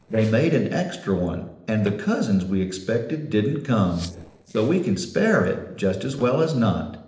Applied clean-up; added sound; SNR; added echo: neural separator model SepFormer DNS4.